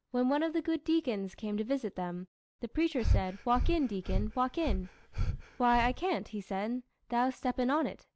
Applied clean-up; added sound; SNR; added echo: none; Breathing; 0 dB; none.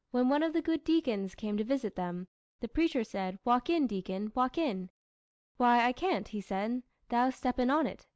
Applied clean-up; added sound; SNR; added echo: none; none; none; none.